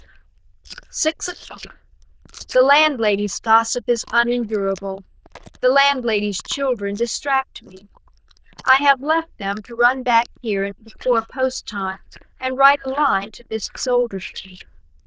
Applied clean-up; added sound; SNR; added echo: neural diffusion model UNIVERSE++.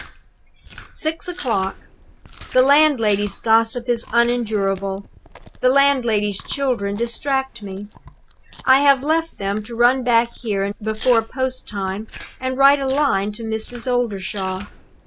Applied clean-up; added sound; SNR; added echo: none; Chewing, mastication; 19 dB; none.